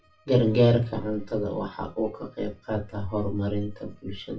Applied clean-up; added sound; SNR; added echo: classical method WPE with log-MMSE.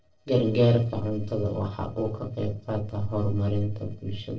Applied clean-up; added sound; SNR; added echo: neural separator model SepFormer DNS4.